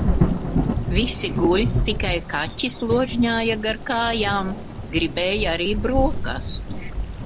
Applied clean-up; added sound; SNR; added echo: none; Thunder / Rain; 1 dB; none.